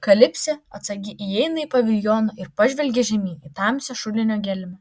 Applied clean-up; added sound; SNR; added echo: none; none; none; none.